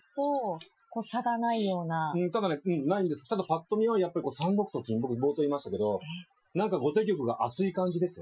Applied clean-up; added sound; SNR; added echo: classical method Wiener filter.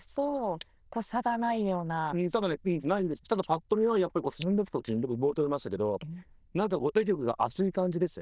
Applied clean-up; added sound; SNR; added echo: neural diffusion model UNIVERSE++.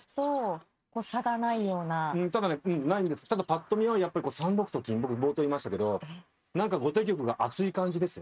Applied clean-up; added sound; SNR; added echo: neural mask model RNNoise.